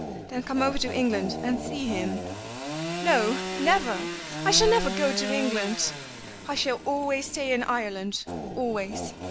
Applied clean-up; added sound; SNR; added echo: none; Sawing / Engine; 6 dB; none.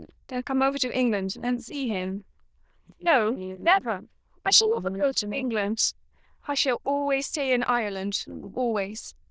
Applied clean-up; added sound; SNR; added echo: neural diffusion model UNIVERSE++.